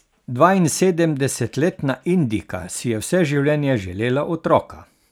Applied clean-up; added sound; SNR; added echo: none; none; none; none.